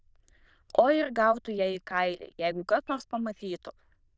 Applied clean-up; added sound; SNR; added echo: neural diffusion model UNIVERSE++.